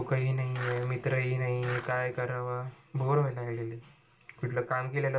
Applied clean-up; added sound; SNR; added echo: none; Skateboard; 10 dB; reverberation time 0.2 s.